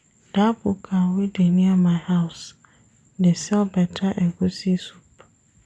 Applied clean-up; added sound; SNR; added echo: none; none; none; none.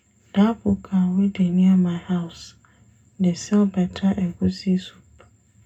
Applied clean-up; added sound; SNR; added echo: none; none; none; reverberation time 0.2 s.